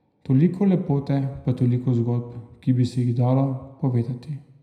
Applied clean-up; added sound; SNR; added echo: none; none; none; reverberation time 0.7 s.